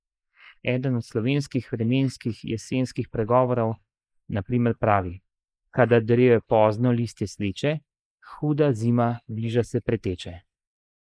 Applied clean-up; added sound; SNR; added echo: neural mask model Resemble Enhance denoiser.